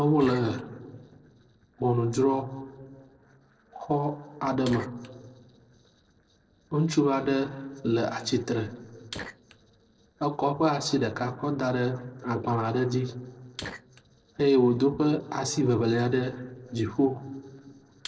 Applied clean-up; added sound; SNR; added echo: neural separator model SepFormer DNS4.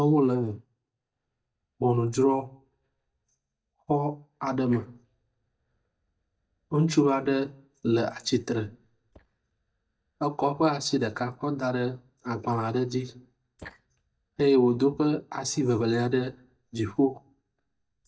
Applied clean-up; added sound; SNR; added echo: neural mask model DeepFilterNet 3.